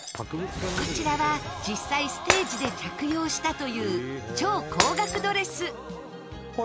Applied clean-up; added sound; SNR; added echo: none; Shatter; 7 dB; none.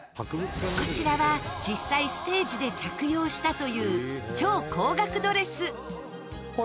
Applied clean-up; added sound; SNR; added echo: none; none; none; none.